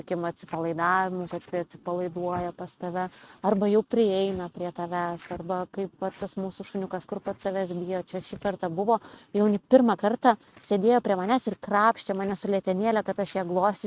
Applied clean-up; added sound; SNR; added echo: neural mask model RNNoise.